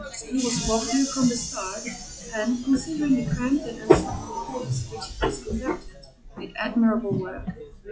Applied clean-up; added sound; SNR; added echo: classical method log-MMSE.